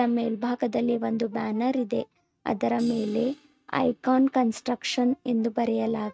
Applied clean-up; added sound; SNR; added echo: neural mask model RNNoise.